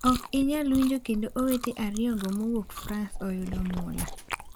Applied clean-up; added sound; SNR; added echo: none; Chewing, mastication; 9 dB; none.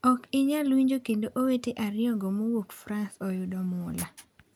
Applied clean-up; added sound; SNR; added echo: none; none; none; none.